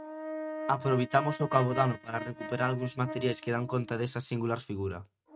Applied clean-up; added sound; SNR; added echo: neural mask model RNNoise.